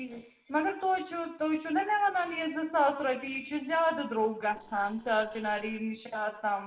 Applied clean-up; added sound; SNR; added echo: neural separator model SepFormer DNS4.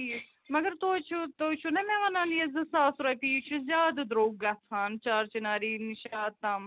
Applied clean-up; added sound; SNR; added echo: none; none; none; none.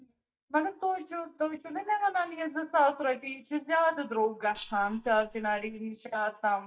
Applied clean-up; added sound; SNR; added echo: neural mask model DeepFilterNet 3.